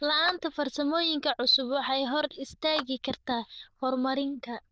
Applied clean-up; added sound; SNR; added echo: neural diffusion model UNIVERSE++.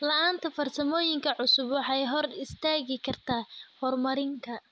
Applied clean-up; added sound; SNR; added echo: none; none; none; none.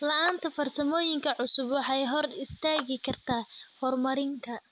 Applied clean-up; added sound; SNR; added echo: none; Clapping; 16 dB; none.